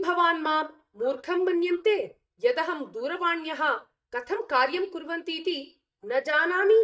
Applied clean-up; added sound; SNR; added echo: neural mask model DeepFilterNet 3.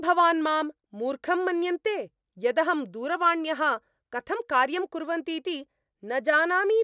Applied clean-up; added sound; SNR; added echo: none; none; none; none.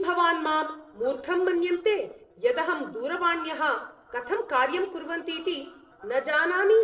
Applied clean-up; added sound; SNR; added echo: neural separator model SepFormer DNS4.